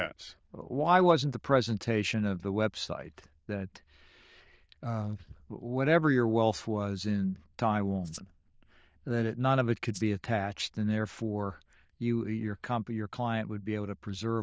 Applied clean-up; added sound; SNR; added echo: neural diffusion model UNIVERSE++.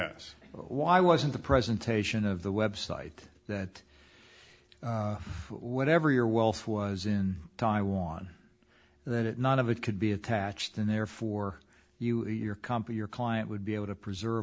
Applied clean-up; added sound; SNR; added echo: none; none; none; none.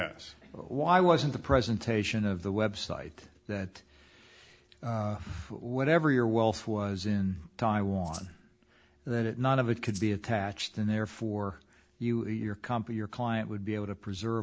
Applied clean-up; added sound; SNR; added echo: none; Rattle (instrument); 18 dB; none.